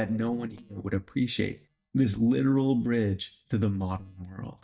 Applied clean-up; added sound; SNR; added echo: neural mask model DeepFilterNet 3.